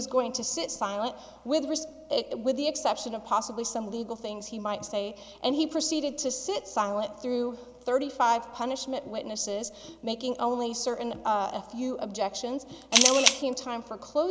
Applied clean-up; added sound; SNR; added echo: none; Camera; -5 dB; none.